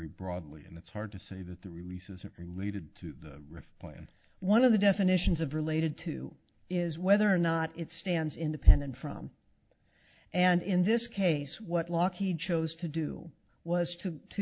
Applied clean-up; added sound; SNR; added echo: none; none; none; none.